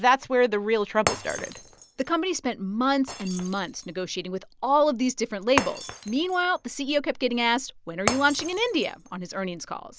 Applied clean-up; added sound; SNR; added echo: none; Shatter; 11 dB; none.